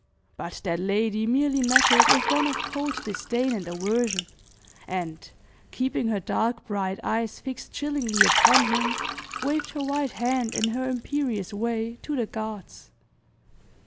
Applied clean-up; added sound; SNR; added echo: none; Liquid; 2 dB; none.